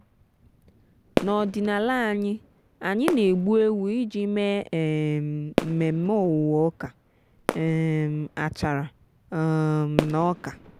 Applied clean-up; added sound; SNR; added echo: none; Fireworks; 10 dB; none.